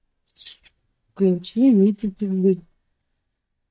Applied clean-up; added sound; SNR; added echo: neural mask model DeepFilterNet 3.